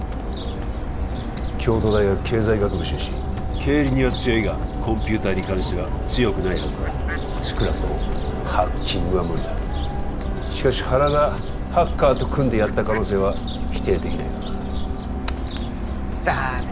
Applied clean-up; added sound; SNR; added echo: none; Fowl; 3 dB; none.